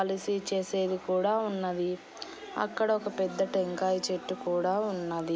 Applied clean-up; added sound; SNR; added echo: none; Bowed string instrument; 18 dB; none.